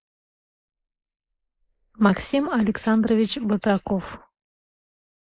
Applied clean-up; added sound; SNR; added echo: neural mask model Resemble Enhance denoiser.